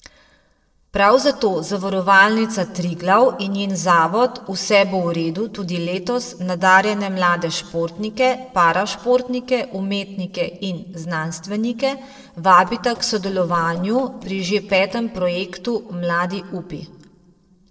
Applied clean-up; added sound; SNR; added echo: neural separator model SepFormer DNS4.